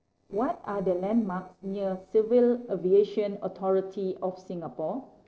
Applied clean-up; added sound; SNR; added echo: neural separator model SepFormer DNS4.